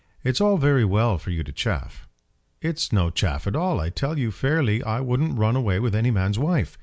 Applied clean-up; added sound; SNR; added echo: none; none; none; none.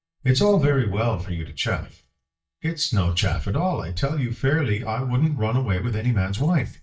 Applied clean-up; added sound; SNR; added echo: neural mask model DeepFilterNet 3.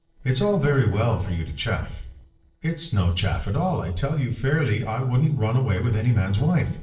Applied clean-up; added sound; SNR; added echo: neural separator model SepFormer DNS4.